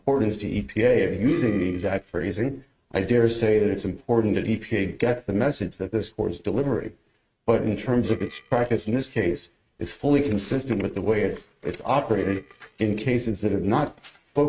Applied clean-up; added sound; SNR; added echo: neural mask model RNNoise.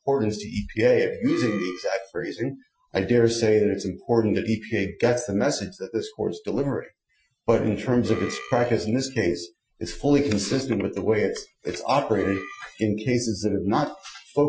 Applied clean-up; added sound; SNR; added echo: classical method Wiener filter.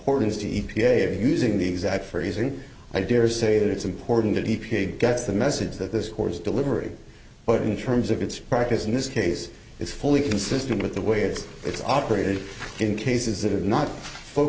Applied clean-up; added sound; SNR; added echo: none; none; none; none.